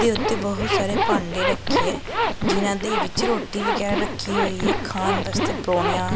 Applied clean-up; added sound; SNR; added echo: none; Zipper (clothing); -2 dB; none.